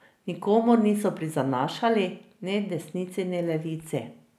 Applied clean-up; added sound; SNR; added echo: none; none; none; none.